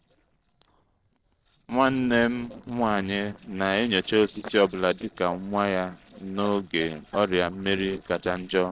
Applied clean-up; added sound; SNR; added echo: neural separator model SepFormer DNS4.